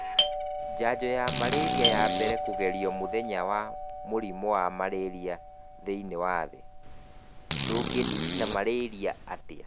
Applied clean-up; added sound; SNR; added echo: none; Fart + Doorbell; 1 dB; none.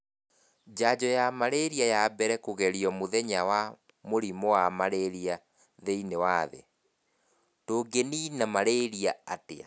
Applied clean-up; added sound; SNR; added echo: none; none; none; none.